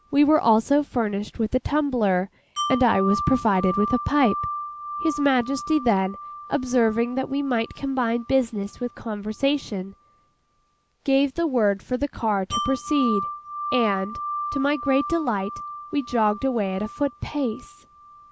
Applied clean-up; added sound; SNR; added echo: none; Wind chime; 10 dB; none.